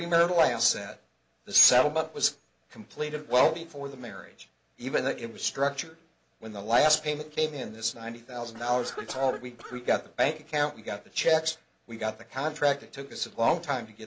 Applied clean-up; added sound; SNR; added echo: none; Cough; 13 dB; none.